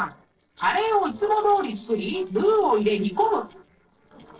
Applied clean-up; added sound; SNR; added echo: neural separator model SepFormer DNS4.